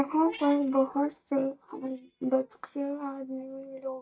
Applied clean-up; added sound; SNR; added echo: neural mask model DeepFilterNet 3.